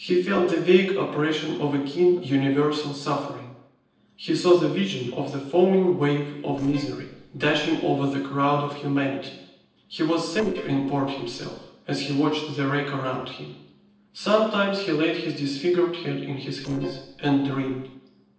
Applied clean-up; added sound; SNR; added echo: neural separator model SepFormer DNS4.